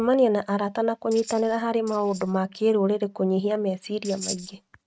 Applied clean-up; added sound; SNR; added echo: neural mask model RNNoise.